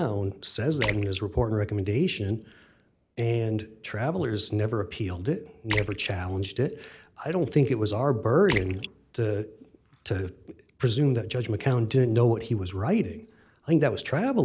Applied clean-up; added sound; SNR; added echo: none; Splash, splatter; 12 dB; none.